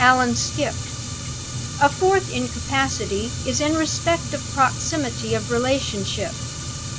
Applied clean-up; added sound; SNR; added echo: none; Fire; 6 dB; none.